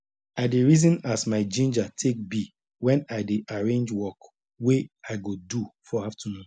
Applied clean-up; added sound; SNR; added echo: none; none; none; none.